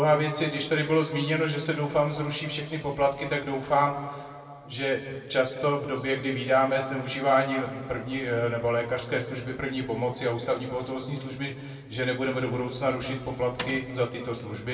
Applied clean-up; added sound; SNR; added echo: none; Mechanisms; 12 dB; reverberation time 1.8 s.